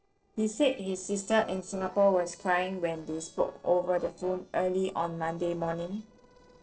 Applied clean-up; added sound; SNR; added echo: neural separator model SepFormer DNS4.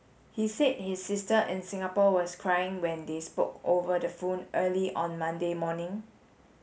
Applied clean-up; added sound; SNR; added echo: none; none; none; none.